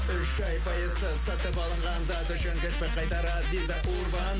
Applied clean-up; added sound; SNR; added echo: none; none; none; none.